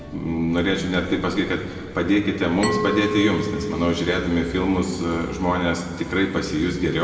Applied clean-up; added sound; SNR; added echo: none; Glass; 11 dB; reverberation time 2.0 s.